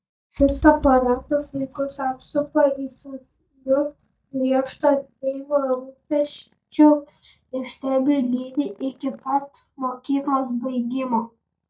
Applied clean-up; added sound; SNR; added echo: neural mask model DeepFilterNet 3.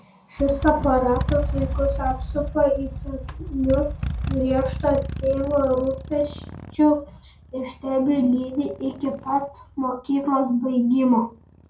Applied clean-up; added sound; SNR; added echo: none; Motorcycle; 8 dB; reverberation time 0.2 s.